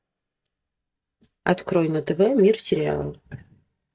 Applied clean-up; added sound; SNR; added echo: neural mask model DeepFilterNet 3.